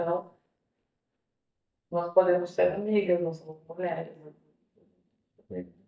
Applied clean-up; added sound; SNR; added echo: neural mask model DeepFilterNet 3.